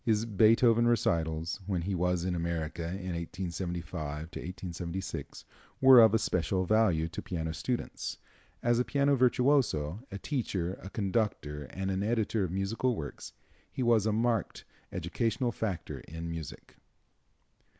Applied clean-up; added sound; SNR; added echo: none; none; none; none.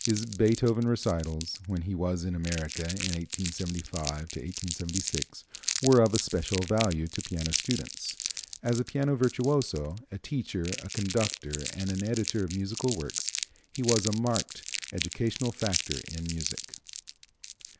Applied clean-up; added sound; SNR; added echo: none; Crumpling, crinkling; 7 dB; none.